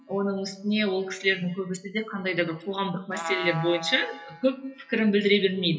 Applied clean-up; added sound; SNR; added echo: classical method WPE with log-MMSE.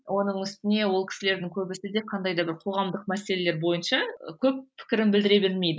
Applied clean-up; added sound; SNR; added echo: none; none; none; none.